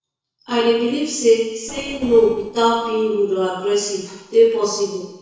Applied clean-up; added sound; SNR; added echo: neural separator model SepFormer DNS4.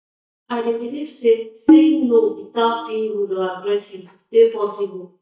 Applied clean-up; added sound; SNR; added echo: neural mask model DeepFilterNet 3.